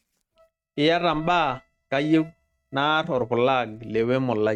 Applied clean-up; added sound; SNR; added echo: neural mask model RNNoise.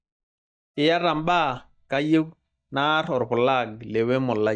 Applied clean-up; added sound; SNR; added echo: neural mask model DeepFilterNet 3.